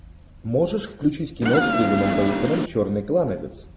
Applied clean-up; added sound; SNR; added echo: none; Insect; -1 dB; none.